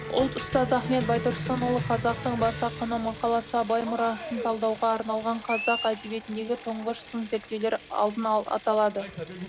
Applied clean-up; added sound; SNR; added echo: none; Bicycle + Cheering; 8 dB; none.